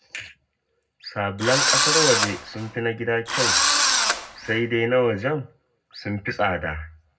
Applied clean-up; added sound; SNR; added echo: none; Engine / Drill; -4 dB; reverberation time 0.3 s.